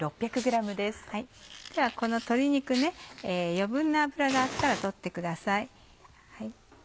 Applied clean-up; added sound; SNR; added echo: none; Fire; 15 dB; none.